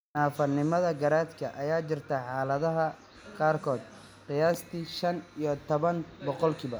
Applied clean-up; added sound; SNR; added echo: none; none; none; none.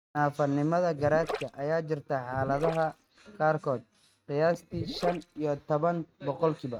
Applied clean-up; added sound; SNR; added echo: neural mask model RNNoise.